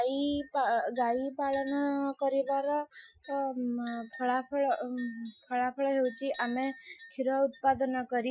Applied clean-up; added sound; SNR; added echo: classical method Wiener filter.